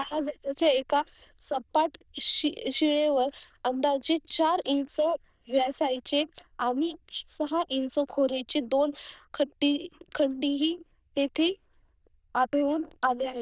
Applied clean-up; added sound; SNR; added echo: neural diffusion model UNIVERSE++.